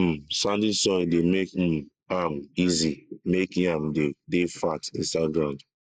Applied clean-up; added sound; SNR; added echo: neural mask model Resemble Enhance denoiser.